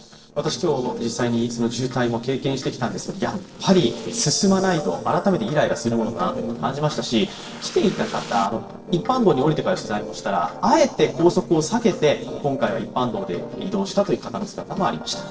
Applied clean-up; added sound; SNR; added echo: neural separator model SepFormer DNS4.